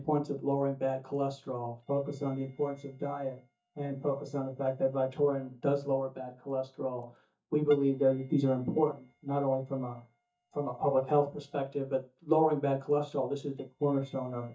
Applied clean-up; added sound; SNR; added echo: neural mask model DeepFilterNet 3.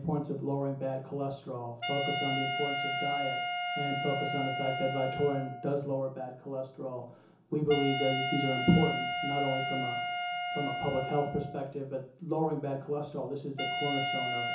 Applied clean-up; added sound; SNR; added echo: none; Wind instrument, woodwind instrument; 3 dB; reverberation time 0.7 s.